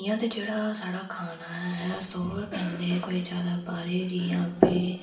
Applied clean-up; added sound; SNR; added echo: none; Cough; 14 dB; reverberation time 0.9 s.